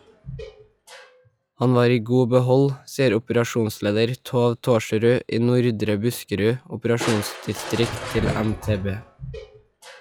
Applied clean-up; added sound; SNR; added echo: classical method log-MMSE.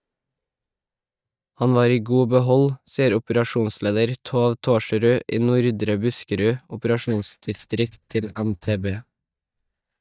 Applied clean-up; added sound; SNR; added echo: neural mask model DeepFilterNet 3.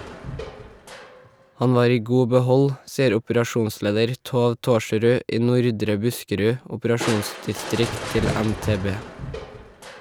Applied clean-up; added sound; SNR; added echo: none; Crushing; 12 dB; none.